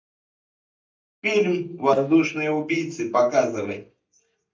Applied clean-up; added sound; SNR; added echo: neural mask model DeepFilterNet 3.